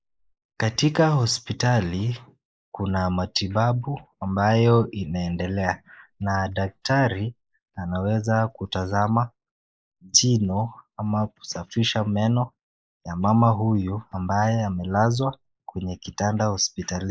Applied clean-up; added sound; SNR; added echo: neural mask model Resemble Enhance denoiser.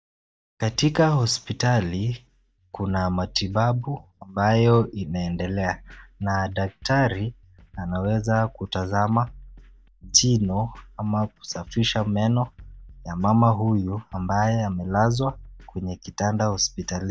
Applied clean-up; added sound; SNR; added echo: neural mask model DeepFilterNet 3.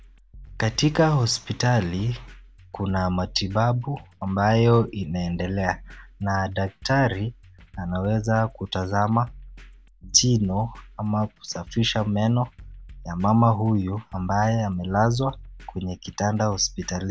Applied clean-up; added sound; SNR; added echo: none; Drum kit; 20 dB; none.